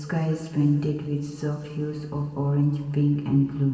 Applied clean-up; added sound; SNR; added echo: none; none; none; reverberation time 2.3 s.